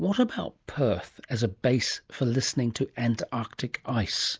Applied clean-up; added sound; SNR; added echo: none; none; none; none.